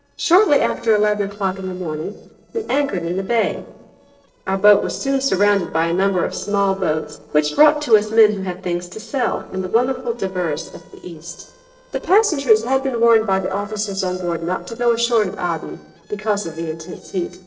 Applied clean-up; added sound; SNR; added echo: neural separator model SepFormer DNS4.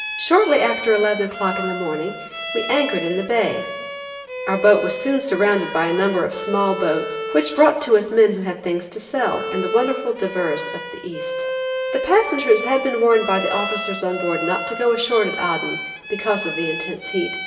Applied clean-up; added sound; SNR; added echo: none; Bowed string instrument; 8 dB; reverberation time 1.1 s.